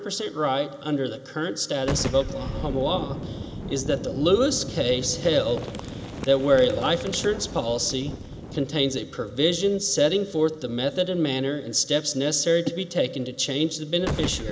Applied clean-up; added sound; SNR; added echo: none; Boom; 11 dB; none.